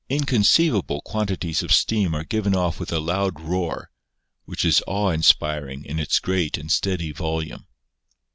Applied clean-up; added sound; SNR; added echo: none; none; none; none.